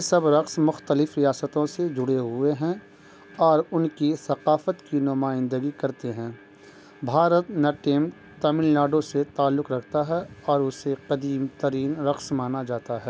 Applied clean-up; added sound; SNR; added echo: none; none; none; none.